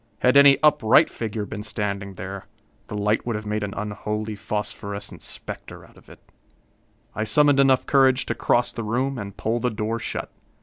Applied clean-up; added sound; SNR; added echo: none; none; none; none.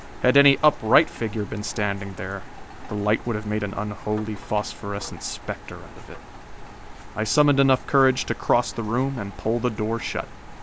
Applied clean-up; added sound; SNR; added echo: none; Rain; 14 dB; none.